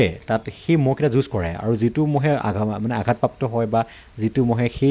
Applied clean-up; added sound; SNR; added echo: none; none; none; none.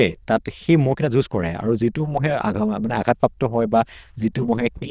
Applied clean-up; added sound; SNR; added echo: neural diffusion model UNIVERSE++.